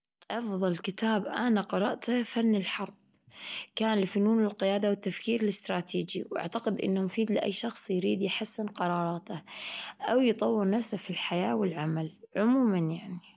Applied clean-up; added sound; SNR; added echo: none; none; none; none.